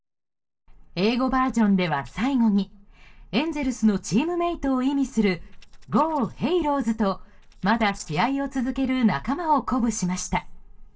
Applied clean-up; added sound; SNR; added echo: neural separator model SepFormer DNS4.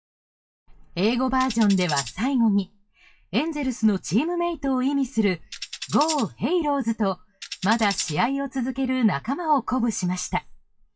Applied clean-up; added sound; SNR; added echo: classical method WPE with log-MMSE.